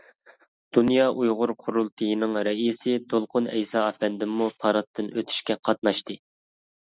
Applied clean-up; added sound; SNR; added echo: none; none; none; none.